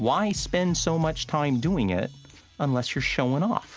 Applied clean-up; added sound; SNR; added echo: none; none; none; none.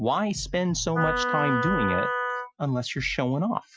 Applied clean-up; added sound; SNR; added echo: classical method Wiener filter.